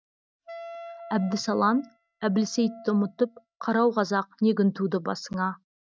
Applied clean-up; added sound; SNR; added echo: neural mask model RNNoise.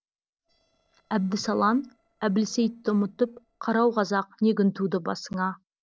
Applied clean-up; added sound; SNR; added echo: neural separator model SepFormer DNS4.